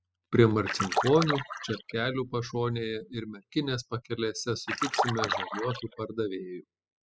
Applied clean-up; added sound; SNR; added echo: classical method spectral subtraction.